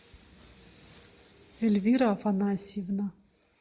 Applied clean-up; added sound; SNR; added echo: none; none; none; none.